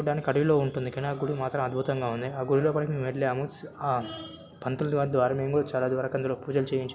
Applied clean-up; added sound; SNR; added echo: none; none; none; none.